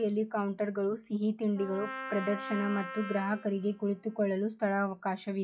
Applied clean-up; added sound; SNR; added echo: classical method log-MMSE.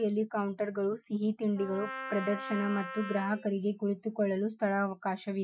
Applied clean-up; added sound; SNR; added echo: classical method Wiener filter.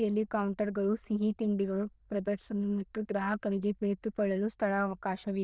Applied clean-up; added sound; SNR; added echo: neural diffusion model UNIVERSE++.